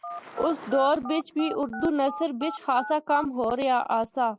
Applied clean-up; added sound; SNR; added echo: none; Telephone; 12 dB; none.